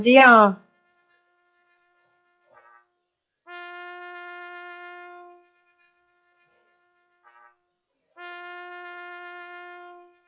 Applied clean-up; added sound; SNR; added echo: classical method log-MMSE.